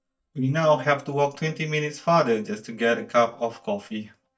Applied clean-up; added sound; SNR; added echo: neural mask model DeepFilterNet 3.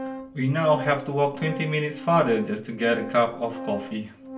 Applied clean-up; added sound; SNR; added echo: none; Organ; 12 dB; reverberation time 0.3 s.